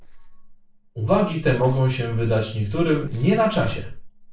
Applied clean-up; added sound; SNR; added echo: neural separator model SepFormer DNS4.